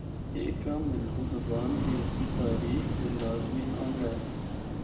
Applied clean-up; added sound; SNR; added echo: none; Waves, surf / Wind; -3 dB; reverberation time 0.8 s.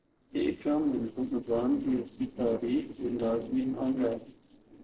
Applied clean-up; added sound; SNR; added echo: neural separator model SepFormer DNS4.